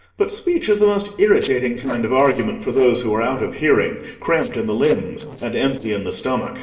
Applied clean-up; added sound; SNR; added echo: neural separator model SepFormer DNS4.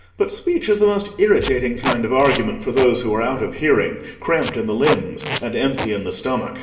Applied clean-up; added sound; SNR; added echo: none; Packing tape, duct tape; 9 dB; reverberation time 0.8 s.